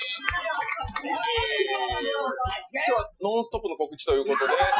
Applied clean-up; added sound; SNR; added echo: classical method Wiener filter.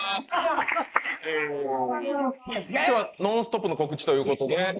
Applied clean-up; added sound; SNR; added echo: neural mask model Resemble Enhance denoiser.